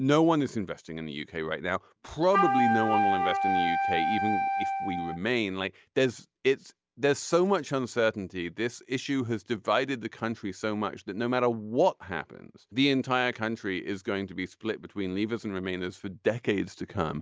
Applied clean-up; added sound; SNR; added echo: none; Wind instrument, woodwind instrument; -2 dB; none.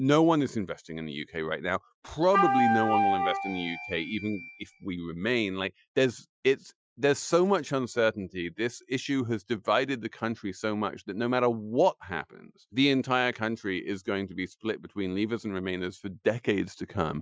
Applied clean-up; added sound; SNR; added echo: classical method Wiener filter.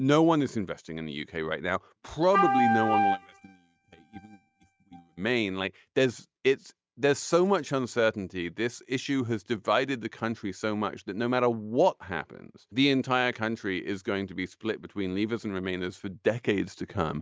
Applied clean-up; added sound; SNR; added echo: neural mask model RNNoise.